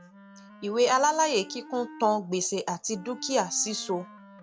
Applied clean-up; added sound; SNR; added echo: none; Wind instrument, woodwind instrument; 20 dB; none.